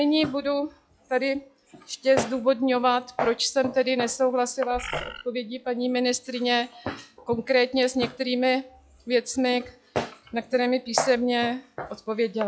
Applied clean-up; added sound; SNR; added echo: classical method log-MMSE.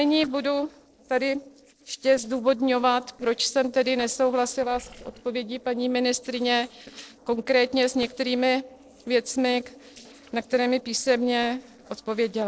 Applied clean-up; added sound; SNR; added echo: neural separator model SepFormer DNS4.